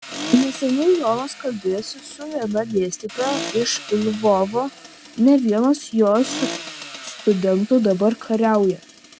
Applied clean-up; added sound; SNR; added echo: none; Accelerating, revving, vroom; 14 dB; none.